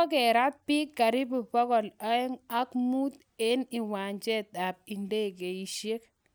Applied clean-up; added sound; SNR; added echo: none; none; none; none.